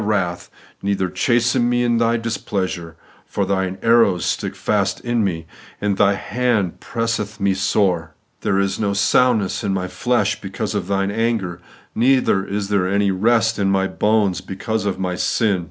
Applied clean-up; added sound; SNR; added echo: none; none; none; none.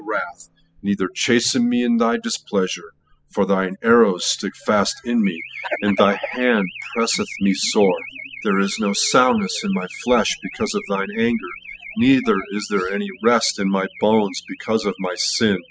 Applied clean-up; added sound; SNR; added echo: classical method spectral subtraction.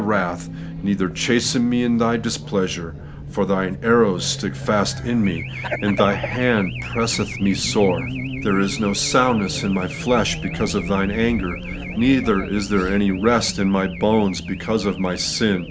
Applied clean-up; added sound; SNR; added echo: none; Race car, auto racing / Alarm; 9 dB; none.